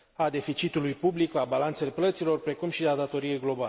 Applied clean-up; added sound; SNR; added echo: none; none; none; none.